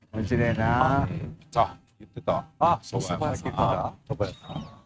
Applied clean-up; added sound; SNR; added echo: neural mask model RNNoise.